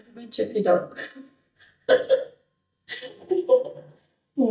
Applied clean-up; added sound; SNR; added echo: neural mask model DeepFilterNet 3.